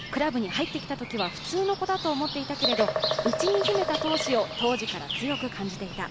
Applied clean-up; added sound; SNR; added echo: none; Bird vocalization, bird call, bird song; 3 dB; none.